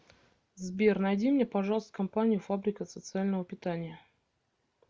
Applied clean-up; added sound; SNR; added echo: none; none; none; none.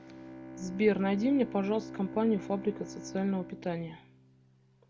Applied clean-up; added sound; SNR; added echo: none; Bowed string instrument; 13 dB; none.